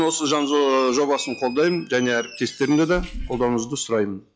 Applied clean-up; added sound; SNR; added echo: classical method log-MMSE.